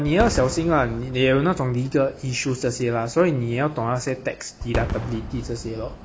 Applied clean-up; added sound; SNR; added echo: none; Fireworks; 11 dB; none.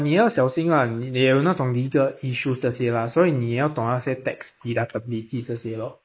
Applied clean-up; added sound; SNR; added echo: neural mask model Resemble Enhance denoiser.